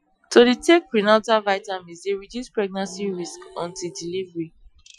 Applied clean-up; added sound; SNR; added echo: classical method Wiener filter.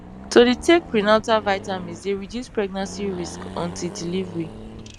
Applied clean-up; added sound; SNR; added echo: none; Accelerating, revving, vroom; 15 dB; none.